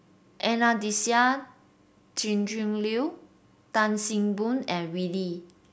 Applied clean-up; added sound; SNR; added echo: none; none; none; none.